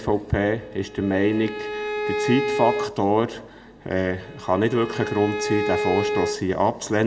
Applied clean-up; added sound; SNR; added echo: none; Bowed string instrument; 5 dB; reverberation time 0.7 s.